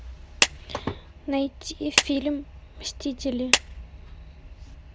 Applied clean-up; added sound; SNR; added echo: none; Clapping; -2 dB; none.